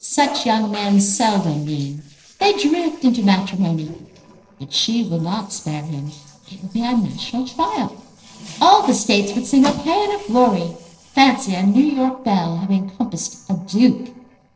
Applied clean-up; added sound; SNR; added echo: neural separator model SepFormer DNS4.